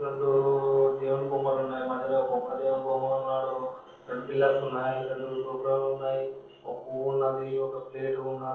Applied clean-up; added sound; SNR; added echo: neural separator model SepFormer DNS4.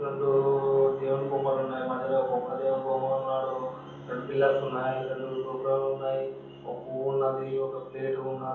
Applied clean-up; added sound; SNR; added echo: none; Bowed string instrument; 20 dB; reverberation time 0.7 s.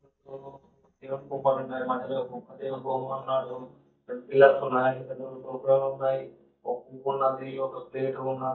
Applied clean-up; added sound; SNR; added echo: neural mask model DeepFilterNet 3.